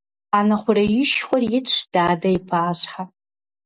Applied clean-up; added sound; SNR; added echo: none; none; none; none.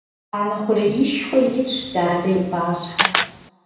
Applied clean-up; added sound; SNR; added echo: none; Camera; 7 dB; reverberation time 0.9 s.